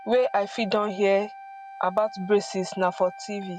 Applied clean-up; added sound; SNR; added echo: none; Wind instrument, woodwind instrument; 16 dB; none.